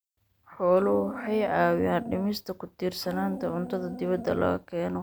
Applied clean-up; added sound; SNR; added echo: none; Dog; 12 dB; none.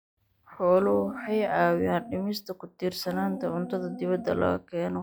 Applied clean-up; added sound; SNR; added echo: classical method log-MMSE.